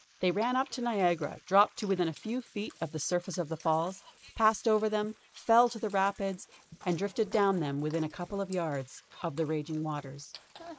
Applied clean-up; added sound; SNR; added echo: neural mask model Resemble Enhance denoiser.